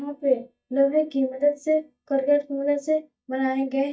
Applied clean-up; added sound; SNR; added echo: neural mask model DeepFilterNet 3.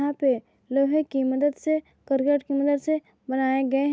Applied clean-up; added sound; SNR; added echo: none; none; none; none.